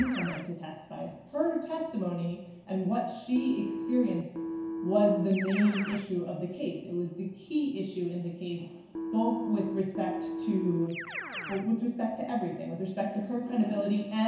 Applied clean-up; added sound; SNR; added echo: none; Keyboard (musical); 9 dB; reverberation time 1.0 s.